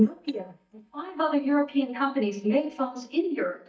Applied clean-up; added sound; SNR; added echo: neural mask model DeepFilterNet 3.